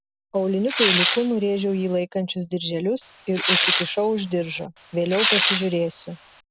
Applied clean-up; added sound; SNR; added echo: none; Tearing; -2 dB; none.